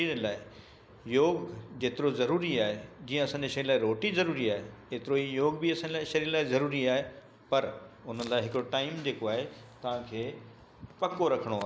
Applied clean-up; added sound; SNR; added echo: none; none; none; none.